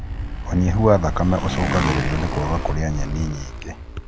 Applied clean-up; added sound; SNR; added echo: none; Motorcycle; 4 dB; none.